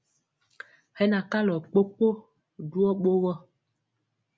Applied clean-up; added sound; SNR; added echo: none; none; none; none.